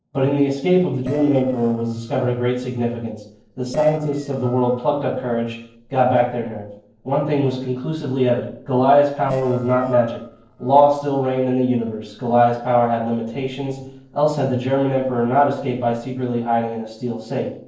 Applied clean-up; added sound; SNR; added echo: neural separator model SepFormer DNS4.